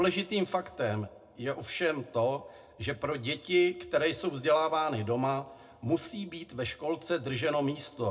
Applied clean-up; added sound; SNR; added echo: none; none; none; reverberation time 0.2 s.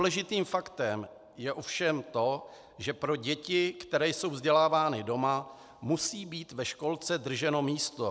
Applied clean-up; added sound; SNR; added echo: none; none; none; none.